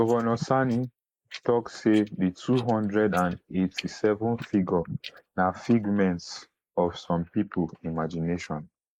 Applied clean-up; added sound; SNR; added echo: neural mask model Resemble Enhance denoiser.